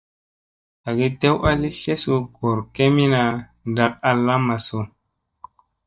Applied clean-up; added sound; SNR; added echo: neural mask model DeepFilterNet 3.